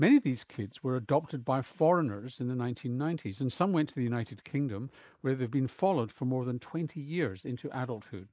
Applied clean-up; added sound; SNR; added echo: neural mask model Resemble Enhance denoiser.